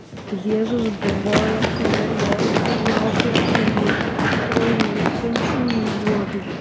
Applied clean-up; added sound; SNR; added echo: none; Run; -4 dB; none.